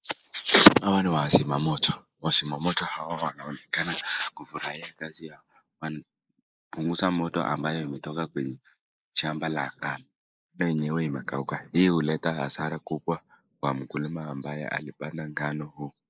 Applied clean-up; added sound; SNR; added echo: neural mask model Resemble Enhance denoiser.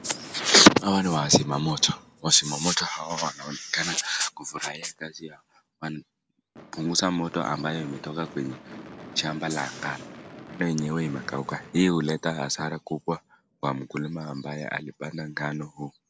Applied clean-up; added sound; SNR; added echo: none; Gunshot, gunfire / Fireworks; 20 dB; none.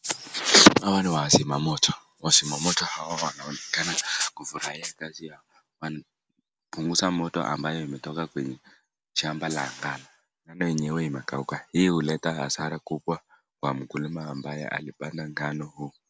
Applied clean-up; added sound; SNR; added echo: none; none; none; none.